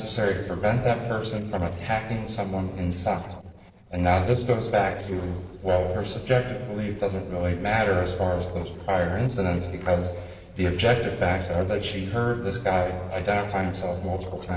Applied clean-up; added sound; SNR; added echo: neural separator model SepFormer DNS4.